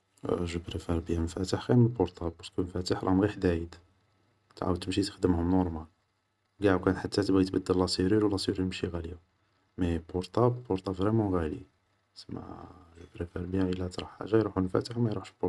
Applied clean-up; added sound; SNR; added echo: none; none; none; none.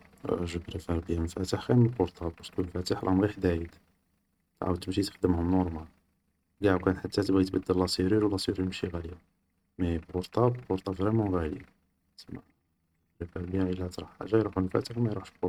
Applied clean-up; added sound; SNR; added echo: neural mask model RNNoise.